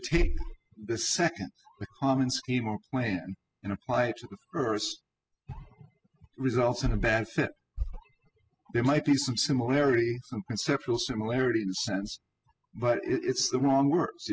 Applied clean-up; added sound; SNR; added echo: classical method spectral subtraction.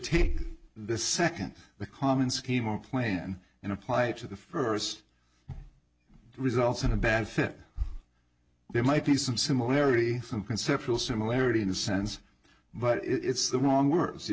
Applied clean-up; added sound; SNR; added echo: none; none; none; none.